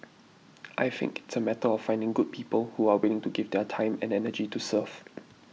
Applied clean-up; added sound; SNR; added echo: none; none; none; none.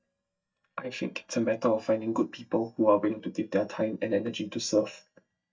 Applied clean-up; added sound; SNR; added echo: neural mask model DeepFilterNet 3.